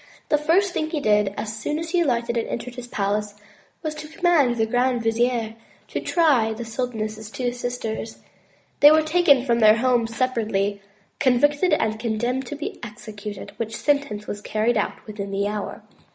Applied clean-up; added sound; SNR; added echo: none; none; none; none.